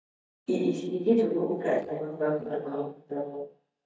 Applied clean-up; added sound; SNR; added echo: neural mask model DeepFilterNet 3.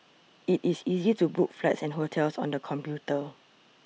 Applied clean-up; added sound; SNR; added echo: none; none; none; none.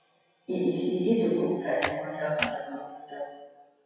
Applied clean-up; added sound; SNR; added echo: classical method WPE with log-MMSE.